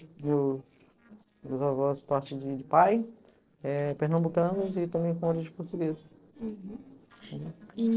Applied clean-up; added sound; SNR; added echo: neural separator model SepFormer DNS4.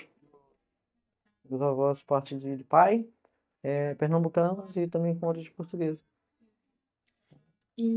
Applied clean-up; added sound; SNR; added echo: neural mask model DeepFilterNet 3.